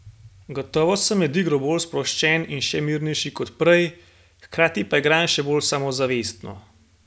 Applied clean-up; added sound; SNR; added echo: none; none; none; none.